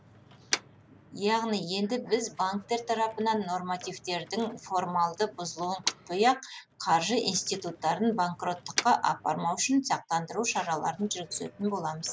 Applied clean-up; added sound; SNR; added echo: none; Motor vehicle (road); 14 dB; none.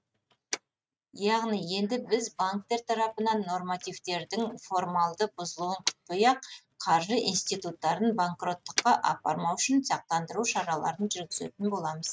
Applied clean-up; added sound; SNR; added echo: neural mask model RNNoise.